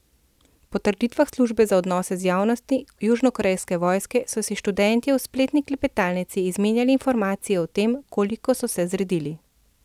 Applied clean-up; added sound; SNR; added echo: none; none; none; none.